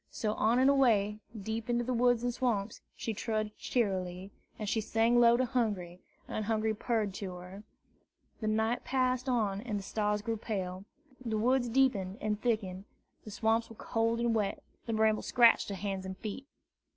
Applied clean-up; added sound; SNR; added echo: none; none; none; none.